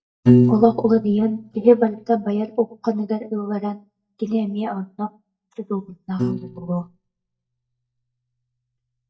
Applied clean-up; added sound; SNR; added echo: neural mask model DeepFilterNet 3.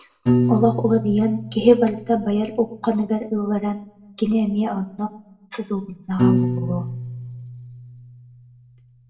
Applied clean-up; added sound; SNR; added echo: none; Piano; 4 dB; reverberation time 0.5 s.